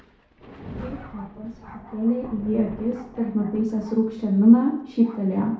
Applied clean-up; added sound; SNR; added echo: none; Thunder; 18 dB; reverberation time 0.6 s.